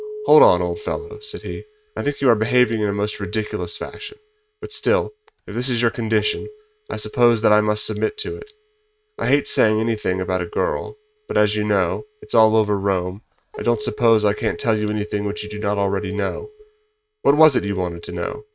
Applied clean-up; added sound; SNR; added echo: neural mask model RNNoise.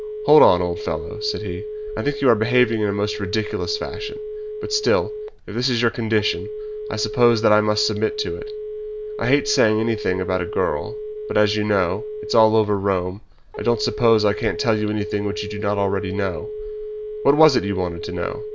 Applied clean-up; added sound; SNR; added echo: none; Telephone; 9 dB; none.